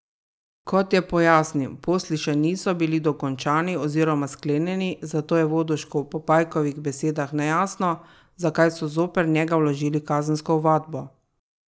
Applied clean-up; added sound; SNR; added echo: none; none; none; none.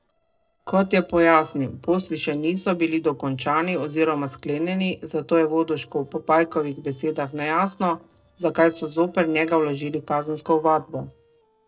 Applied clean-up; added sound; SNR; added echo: neural separator model SepFormer DNS4.